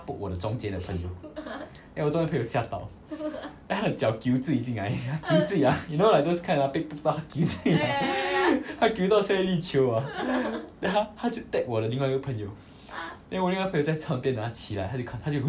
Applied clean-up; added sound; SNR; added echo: none; none; none; none.